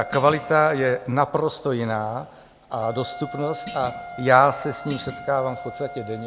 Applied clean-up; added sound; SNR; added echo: none; Thump, thud + Wind instrument, woodwind instrument; 15 dB; none.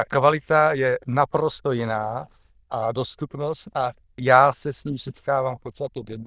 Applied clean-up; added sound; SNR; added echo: neural diffusion model UNIVERSE++.